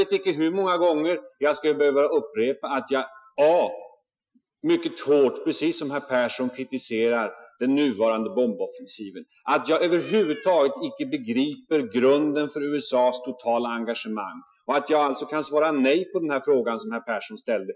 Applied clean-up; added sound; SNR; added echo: classical method Wiener filter.